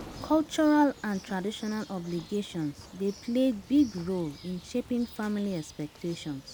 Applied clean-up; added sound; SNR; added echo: none; Thunder + Bird; 19 dB; none.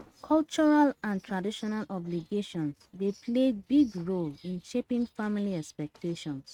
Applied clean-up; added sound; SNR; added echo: neural mask model RNNoise.